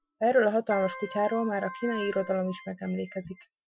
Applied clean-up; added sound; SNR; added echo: classical method Wiener filter.